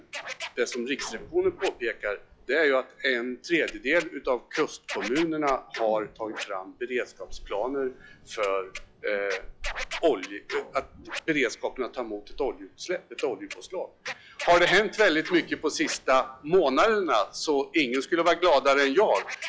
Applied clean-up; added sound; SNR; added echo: classical method log-MMSE.